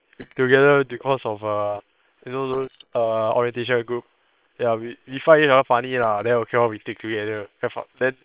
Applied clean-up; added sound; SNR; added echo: neural separator model SepFormer WHAM!.